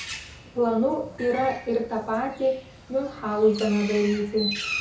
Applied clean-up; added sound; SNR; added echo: none; Bird; 11 dB; reverberation time 0.6 s.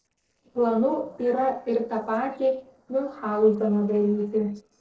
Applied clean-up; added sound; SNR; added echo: neural separator model SepFormer DNS4.